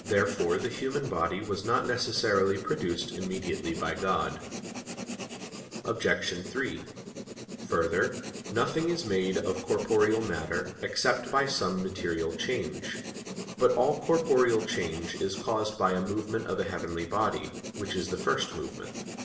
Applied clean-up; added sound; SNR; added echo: none; Writing; 10 dB; reverberation time 0.8 s.